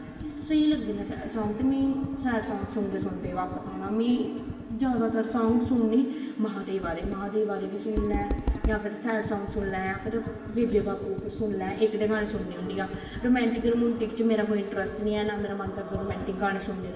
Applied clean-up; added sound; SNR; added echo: none; Computer keyboard; 10 dB; reverberation time 0.8 s.